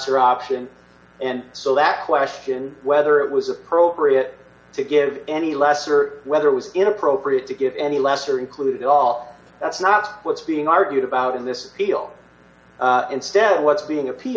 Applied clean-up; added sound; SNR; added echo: none; none; none; none.